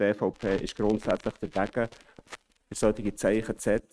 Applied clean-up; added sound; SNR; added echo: neural mask model RNNoise.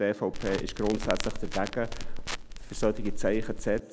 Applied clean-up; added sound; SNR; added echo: none; Crackle; 1 dB; none.